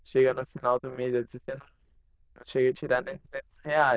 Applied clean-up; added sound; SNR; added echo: neural diffusion model UNIVERSE++.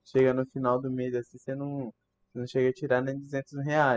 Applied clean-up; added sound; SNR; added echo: classical method spectral subtraction.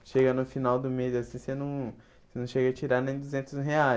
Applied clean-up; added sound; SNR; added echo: none; none; none; none.